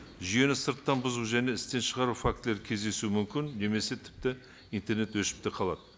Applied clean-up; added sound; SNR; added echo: none; none; none; none.